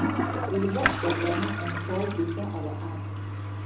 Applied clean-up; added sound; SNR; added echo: none; Toilet flush; -2 dB; reverberation time 1.2 s.